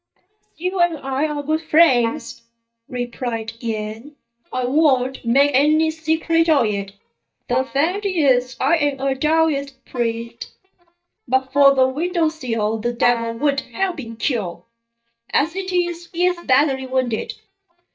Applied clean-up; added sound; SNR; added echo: neural mask model DeepFilterNet 3.